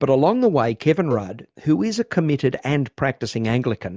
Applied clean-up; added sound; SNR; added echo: neural mask model DeepFilterNet 3.